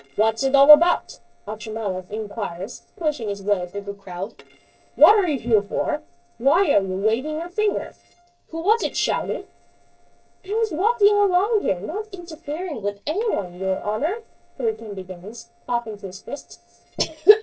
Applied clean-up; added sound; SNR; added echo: neural separator model SepFormer DNS4.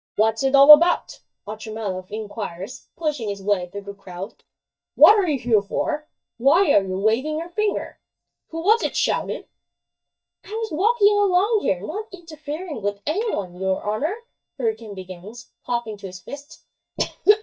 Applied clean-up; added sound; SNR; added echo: neural mask model DeepFilterNet 3.